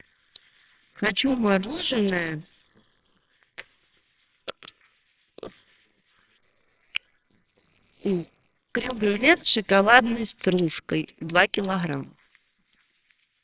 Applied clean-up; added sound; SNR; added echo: neural separator model SepFormer WHAMR!.